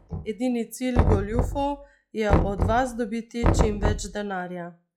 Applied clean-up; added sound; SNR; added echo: classical method log-MMSE.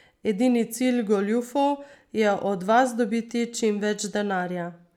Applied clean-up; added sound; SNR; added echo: none; none; none; none.